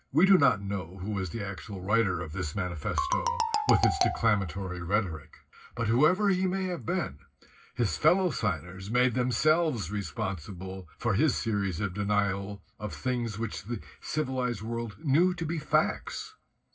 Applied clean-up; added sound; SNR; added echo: none; Marimba, xylophone; 2 dB; reverberation time 0.4 s.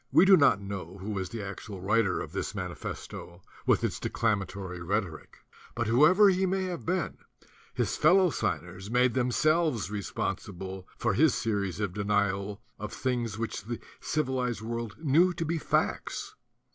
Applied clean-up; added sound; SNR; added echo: none; none; none; none.